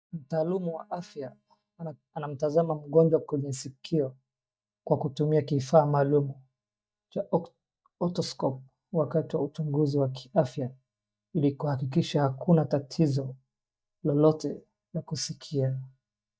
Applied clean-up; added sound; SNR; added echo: neural mask model DeepFilterNet 3.